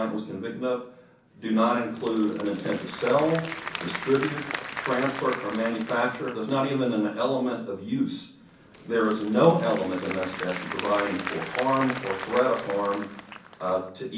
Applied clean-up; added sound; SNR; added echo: none; Applause / Crowd; 11 dB; reverberation time 0.6 s.